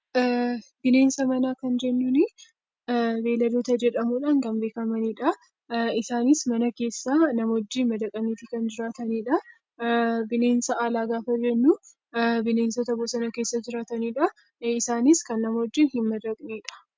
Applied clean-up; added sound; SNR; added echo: none; none; none; none.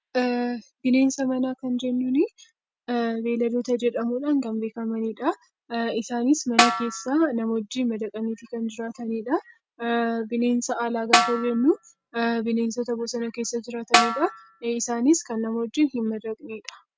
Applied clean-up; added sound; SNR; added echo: none; Snare drum; -1 dB; none.